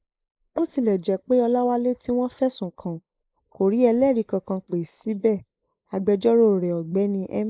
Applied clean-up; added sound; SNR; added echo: neural mask model Resemble Enhance denoiser.